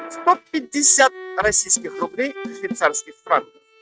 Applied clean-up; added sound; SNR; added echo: neural mask model RNNoise.